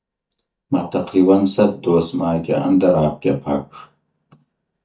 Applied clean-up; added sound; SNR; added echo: neural mask model DeepFilterNet 3.